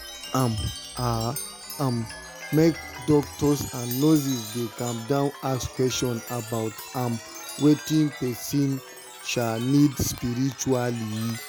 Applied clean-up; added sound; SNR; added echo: none; Chime; 13 dB; none.